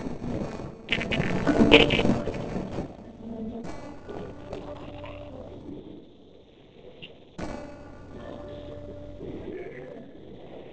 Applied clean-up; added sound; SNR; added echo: neural separator model SepFormer DNS4.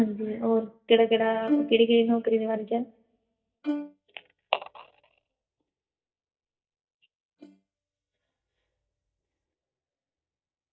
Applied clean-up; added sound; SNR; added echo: neural mask model DeepFilterNet 3.